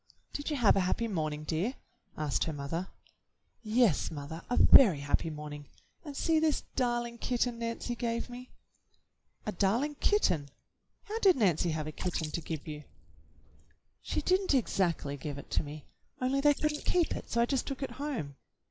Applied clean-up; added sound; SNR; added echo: neural mask model Resemble Enhance denoiser.